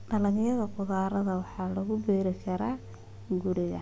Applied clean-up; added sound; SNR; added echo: none; none; none; none.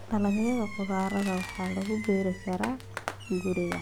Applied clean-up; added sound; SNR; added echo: none; Fireworks; 12 dB; none.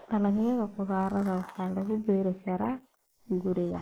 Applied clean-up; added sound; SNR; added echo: neural mask model Resemble Enhance denoiser.